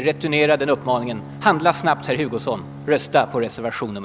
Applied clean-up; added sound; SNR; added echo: none; Bowed string instrument; 16 dB; none.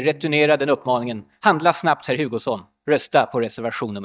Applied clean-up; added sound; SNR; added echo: neural mask model DeepFilterNet 3.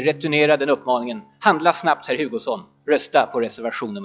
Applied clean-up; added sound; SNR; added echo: classical method log-MMSE.